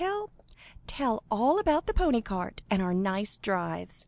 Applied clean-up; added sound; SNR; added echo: none; none; none; none.